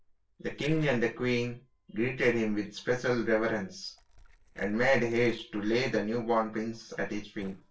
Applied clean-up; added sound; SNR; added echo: neural separator model SepFormer DNS4.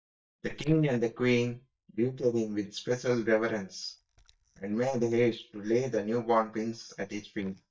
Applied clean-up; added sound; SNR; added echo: neural mask model DeepFilterNet 3.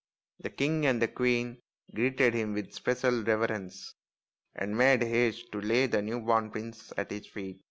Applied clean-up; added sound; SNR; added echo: none; none; none; none.